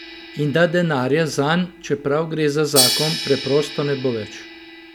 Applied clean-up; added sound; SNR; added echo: none; Crash cymbal; 7 dB; none.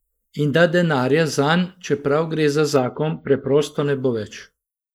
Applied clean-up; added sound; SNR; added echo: neural mask model Resemble Enhance denoiser.